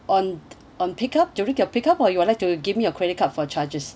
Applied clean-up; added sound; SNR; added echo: none; none; none; none.